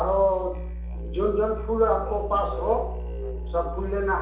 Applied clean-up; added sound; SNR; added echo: none; Musical instrument; 6 dB; reverberation time 0.6 s.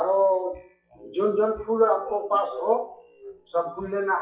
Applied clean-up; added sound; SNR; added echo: classical method WPE with log-MMSE.